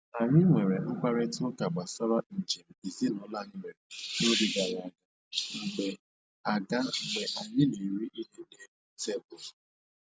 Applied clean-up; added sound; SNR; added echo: none; none; none; none.